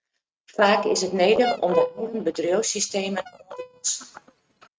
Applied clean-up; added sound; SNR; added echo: neural mask model RNNoise.